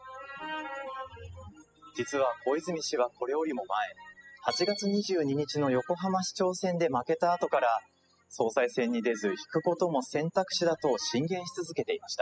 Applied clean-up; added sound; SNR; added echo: classical method spectral subtraction.